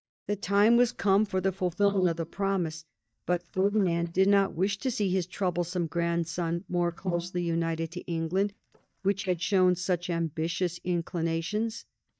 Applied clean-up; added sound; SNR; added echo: neural mask model DeepFilterNet 3.